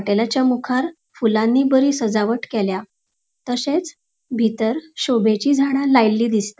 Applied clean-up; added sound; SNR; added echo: none; none; none; none.